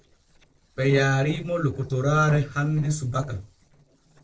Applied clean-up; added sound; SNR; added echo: neural separator model SepFormer DNS4.